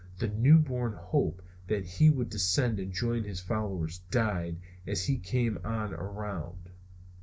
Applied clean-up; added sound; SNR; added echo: none; none; none; none.